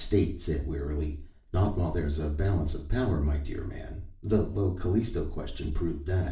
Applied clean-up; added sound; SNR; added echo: none; none; none; reverberation time 0.4 s.